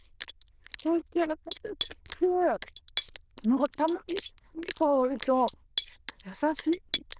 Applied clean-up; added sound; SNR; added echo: neural diffusion model UNIVERSE++.